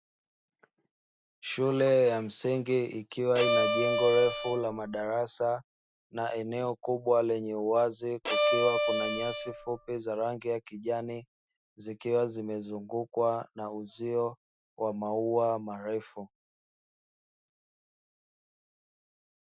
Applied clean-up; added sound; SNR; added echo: none; Bowed string instrument; -2 dB; none.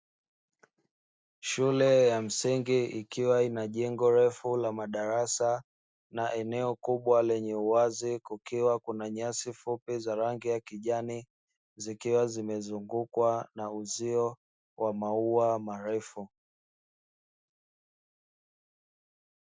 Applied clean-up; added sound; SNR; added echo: none; none; none; none.